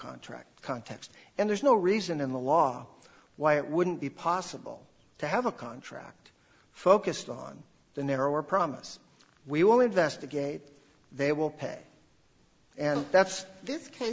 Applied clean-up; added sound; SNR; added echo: none; none; none; none.